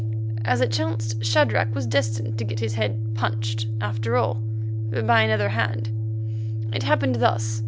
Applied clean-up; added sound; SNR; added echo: none; Organ; -1 dB; none.